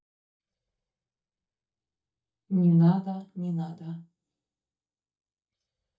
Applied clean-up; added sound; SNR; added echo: neural mask model DeepFilterNet 3.